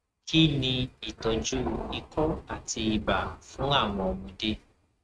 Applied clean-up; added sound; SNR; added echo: neural mask model RNNoise.